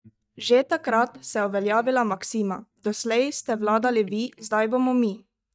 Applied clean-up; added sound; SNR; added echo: neural mask model DeepFilterNet 3.